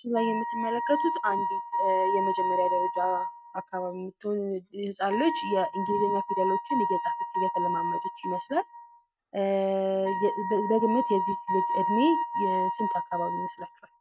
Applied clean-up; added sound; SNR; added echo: neural mask model RNNoise.